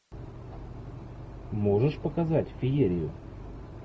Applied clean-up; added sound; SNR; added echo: none; none; none; none.